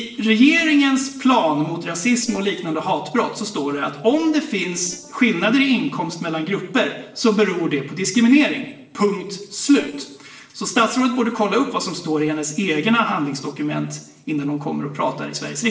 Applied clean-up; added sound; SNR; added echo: neural separator model SepFormer DNS4.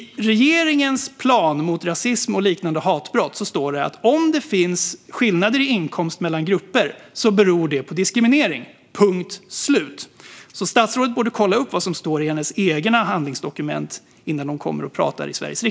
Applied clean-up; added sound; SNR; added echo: none; none; none; none.